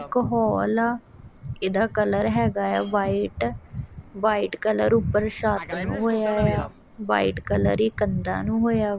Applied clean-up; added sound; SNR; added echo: none; Fixed-wing aircraft, airplane; 18 dB; none.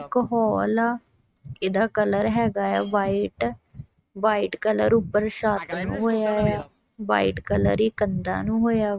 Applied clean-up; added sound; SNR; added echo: neural mask model RNNoise.